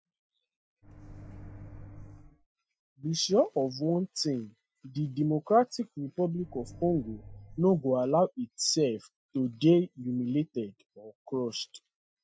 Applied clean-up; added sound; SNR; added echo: classical method Wiener filter.